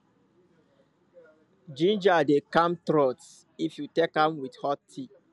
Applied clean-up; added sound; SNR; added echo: none; none; none; none.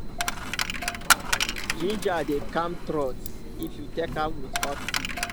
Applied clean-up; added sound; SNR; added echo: none; Coin (dropping); -3 dB; none.